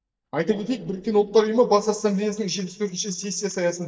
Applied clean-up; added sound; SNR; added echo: neural mask model DeepFilterNet 3.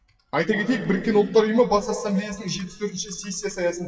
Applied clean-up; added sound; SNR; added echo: classical method WPE with log-MMSE.